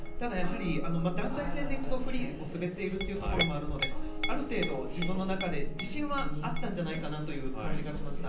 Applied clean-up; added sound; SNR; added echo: none; Chink, clink; -3 dB; reverberation time 0.6 s.